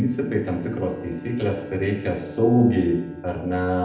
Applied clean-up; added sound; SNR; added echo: none; Bowed string instrument; 17 dB; reverberation time 0.8 s.